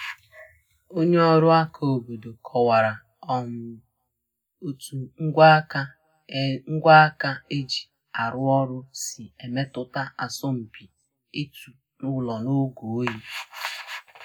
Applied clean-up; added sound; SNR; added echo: none; none; none; reverberation time 0.3 s.